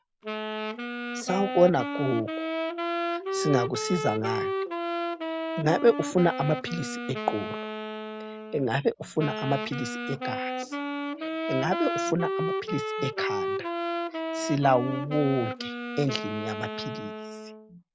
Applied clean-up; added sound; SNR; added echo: none; Wind instrument, woodwind instrument; 3 dB; none.